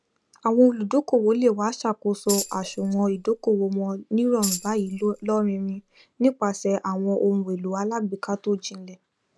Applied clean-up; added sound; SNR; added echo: none; Tambourine; 7 dB; none.